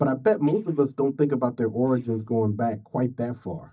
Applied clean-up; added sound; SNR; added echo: neural mask model DeepFilterNet 3.